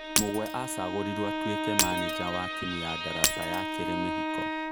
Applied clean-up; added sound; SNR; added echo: none; Bowed string instrument + Shatter; -4 dB; none.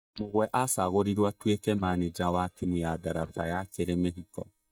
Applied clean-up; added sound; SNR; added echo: neural mask model DeepFilterNet 3.